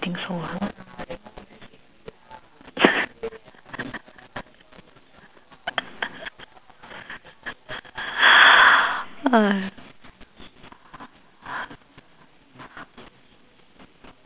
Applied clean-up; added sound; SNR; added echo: none; none; none; none.